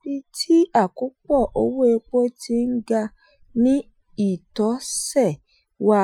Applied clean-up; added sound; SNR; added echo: classical method Wiener filter.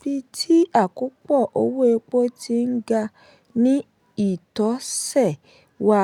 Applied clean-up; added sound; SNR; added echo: none; none; none; none.